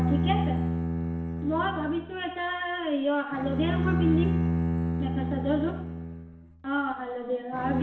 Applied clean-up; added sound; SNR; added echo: none; Bowed string instrument; -1 dB; reverberation time 0.8 s.